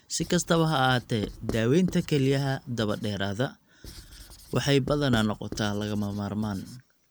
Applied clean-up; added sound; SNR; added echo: none; Writing; 15 dB; none.